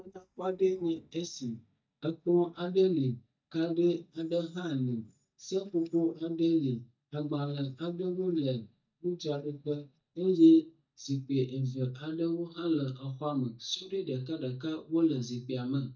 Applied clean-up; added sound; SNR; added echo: neural mask model DeepFilterNet 3.